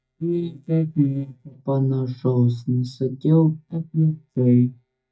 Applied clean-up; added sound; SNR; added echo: neural mask model DeepFilterNet 3.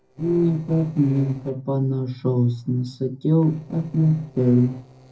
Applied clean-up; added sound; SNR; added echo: neural separator model SepFormer DNS4.